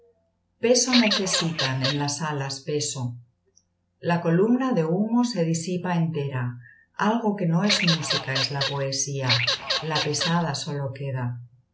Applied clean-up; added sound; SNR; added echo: none; Bird vocalization, bird call, bird song / Fowl; 1 dB; none.